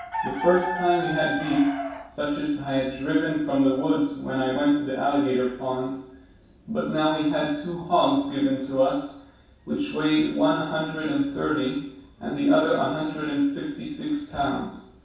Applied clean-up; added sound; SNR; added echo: none; Chicken, rooster; 14 dB; reverberation time 0.7 s.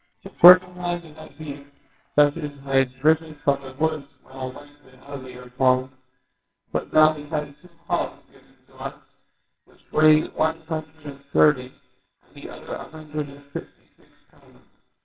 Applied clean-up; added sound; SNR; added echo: neural separator model SepFormer WHAMR!.